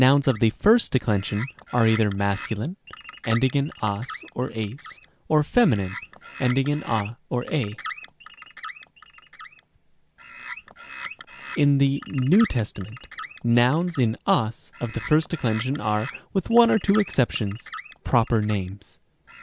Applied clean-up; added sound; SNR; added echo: none; Bird; 15 dB; none.